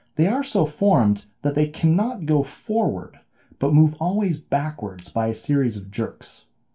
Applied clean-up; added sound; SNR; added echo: none; none; none; reverberation time 0.2 s.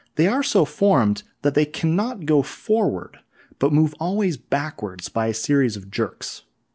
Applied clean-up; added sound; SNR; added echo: none; none; none; none.